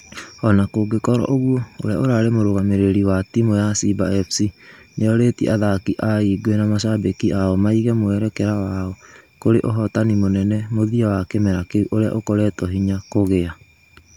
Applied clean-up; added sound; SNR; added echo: none; none; none; none.